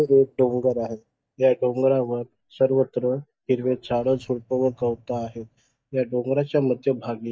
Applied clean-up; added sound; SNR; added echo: neural mask model DeepFilterNet 3.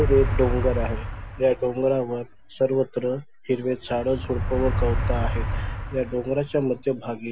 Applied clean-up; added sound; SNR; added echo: none; Motor vehicle (road); 3 dB; none.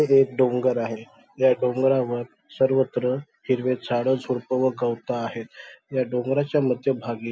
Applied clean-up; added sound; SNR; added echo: none; none; none; none.